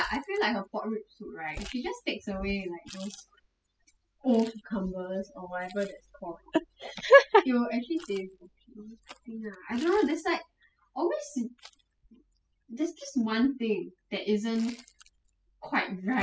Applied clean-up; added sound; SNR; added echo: classical method spectral subtraction.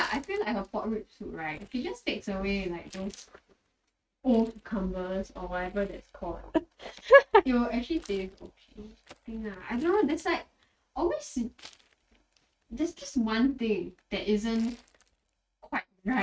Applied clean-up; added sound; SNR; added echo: neural mask model RNNoise.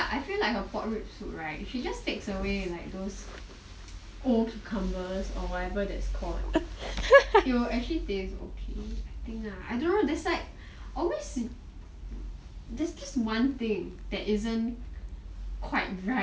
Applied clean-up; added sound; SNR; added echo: none; none; none; none.